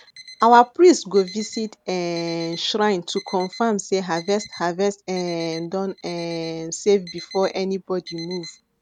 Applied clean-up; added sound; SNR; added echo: none; Alarm; 20 dB; none.